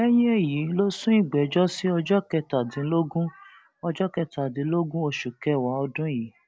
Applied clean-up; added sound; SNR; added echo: none; none; none; none.